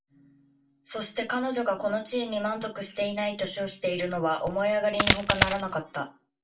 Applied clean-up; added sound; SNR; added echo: none; Coin (dropping); -4 dB; reverberation time 0.2 s.